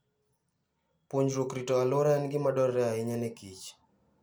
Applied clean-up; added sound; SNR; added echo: none; none; none; none.